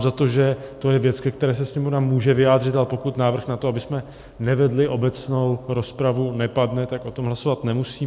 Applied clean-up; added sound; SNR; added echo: none; none; none; none.